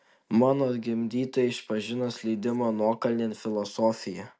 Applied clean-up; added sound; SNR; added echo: none; none; none; none.